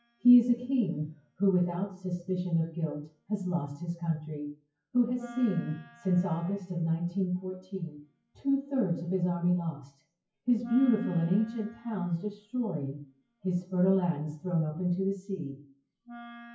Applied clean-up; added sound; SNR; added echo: classical method WPE with log-MMSE.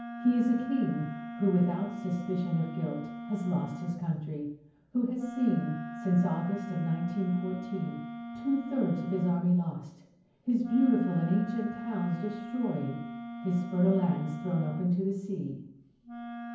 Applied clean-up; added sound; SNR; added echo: none; Wind instrument, woodwind instrument; 11 dB; reverberation time 0.9 s.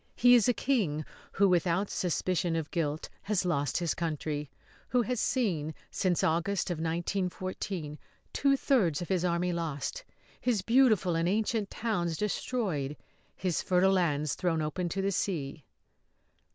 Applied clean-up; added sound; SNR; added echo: none; none; none; none.